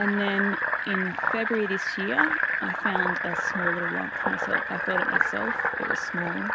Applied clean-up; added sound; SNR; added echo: none; Fill (with liquid); -4 dB; none.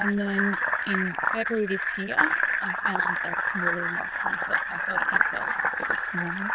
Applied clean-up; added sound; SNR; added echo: neural diffusion model UNIVERSE++.